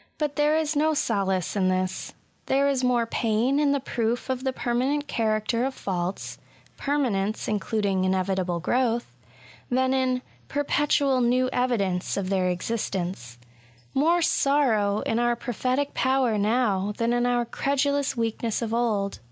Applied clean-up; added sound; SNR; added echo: none; none; none; none.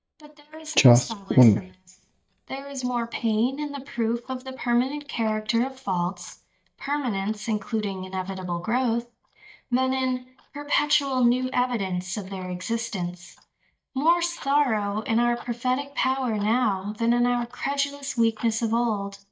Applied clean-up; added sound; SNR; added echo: neural mask model DeepFilterNet 3.